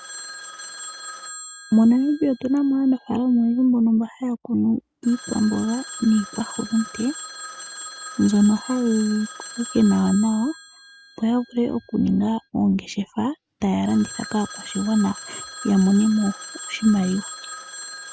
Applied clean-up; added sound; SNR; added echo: none; Telephone; 15 dB; none.